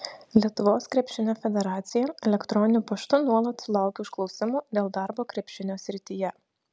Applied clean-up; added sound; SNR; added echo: none; none; none; none.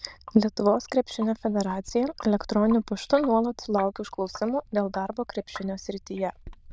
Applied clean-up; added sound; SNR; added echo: neural diffusion model UNIVERSE++.